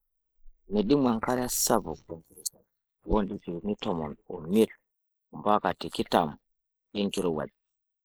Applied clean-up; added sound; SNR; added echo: neural mask model Resemble Enhance denoiser.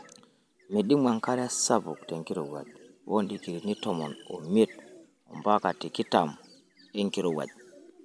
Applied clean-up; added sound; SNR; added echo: none; none; none; none.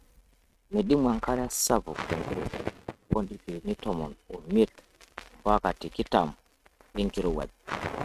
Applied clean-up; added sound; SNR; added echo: neural mask model RNNoise.